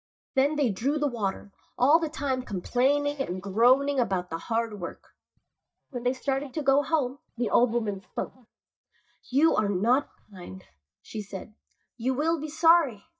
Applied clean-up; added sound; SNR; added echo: neural mask model DeepFilterNet 3.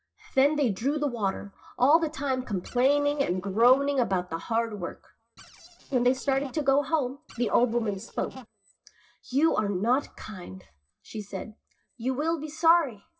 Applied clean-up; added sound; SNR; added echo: neural separator model SepFormer DNS4.